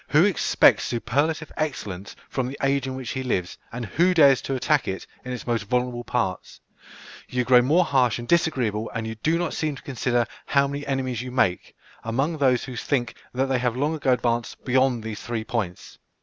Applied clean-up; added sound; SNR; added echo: none; none; none; none.